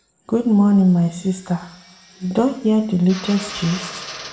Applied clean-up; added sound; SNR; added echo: none; Drill; 17 dB; reverberation time 0.8 s.